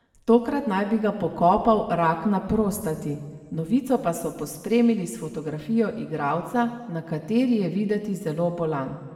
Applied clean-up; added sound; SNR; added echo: none; none; none; reverberation time 1.3 s.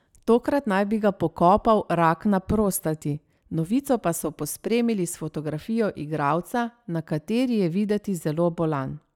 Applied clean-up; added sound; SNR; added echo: none; none; none; none.